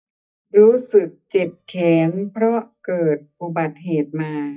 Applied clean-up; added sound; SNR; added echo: neural mask model DeepFilterNet 3.